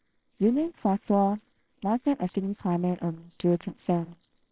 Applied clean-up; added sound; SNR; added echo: neural separator model SepFormer WHAMR!.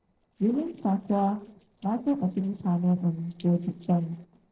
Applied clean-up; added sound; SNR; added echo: neural separator model SepFormer DNS4.